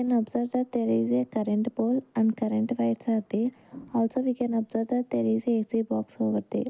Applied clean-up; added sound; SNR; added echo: none; none; none; none.